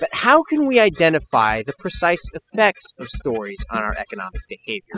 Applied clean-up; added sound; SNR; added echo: classical method spectral subtraction.